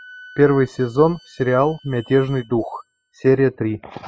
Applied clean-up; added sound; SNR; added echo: classical method spectral subtraction.